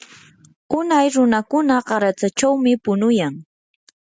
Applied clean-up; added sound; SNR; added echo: none; none; none; none.